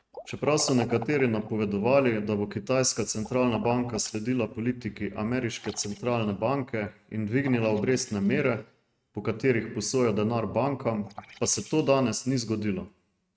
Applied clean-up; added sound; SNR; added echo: neural mask model RNNoise.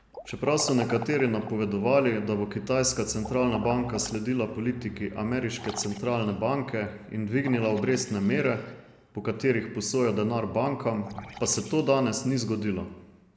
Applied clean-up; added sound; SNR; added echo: none; Liquid; 19 dB; none.